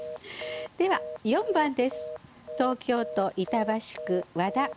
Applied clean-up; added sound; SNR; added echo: none; Telephone; 10 dB; none.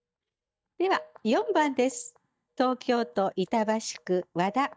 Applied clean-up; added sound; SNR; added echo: neural mask model DeepFilterNet 3.